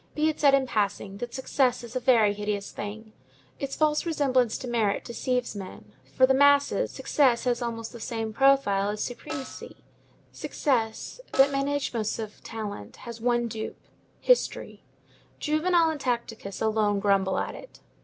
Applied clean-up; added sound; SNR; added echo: none; Snare drum; 17 dB; none.